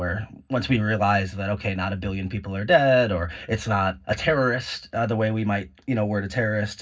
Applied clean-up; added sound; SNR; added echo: none; none; none; reverberation time 0.4 s.